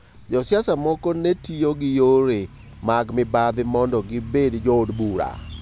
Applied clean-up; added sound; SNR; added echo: none; none; none; none.